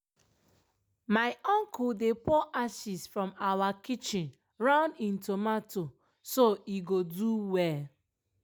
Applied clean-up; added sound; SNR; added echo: none; none; none; none.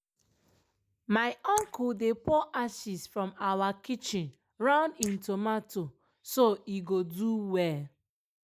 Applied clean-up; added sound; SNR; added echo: neural mask model Resemble Enhance denoiser.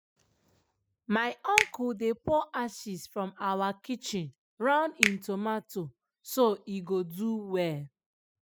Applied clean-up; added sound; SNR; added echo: classical method spectral subtraction.